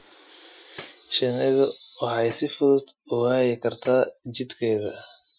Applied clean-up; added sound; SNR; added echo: classical method Wiener filter.